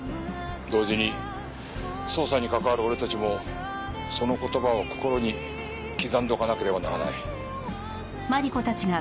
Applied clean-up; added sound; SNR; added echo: none; none; none; none.